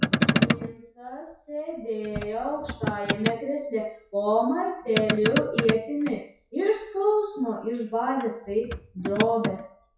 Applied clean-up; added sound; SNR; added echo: classical method WPE with log-MMSE.